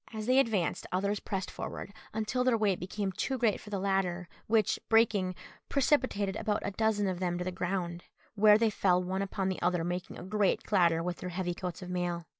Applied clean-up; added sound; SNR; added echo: none; none; none; none.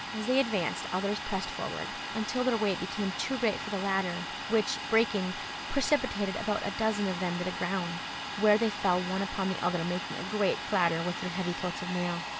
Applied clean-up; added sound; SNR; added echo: none; Domestic sounds, home sounds; 6 dB; none.